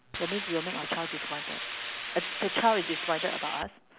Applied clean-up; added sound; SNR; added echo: none; Hiss; 4 dB; none.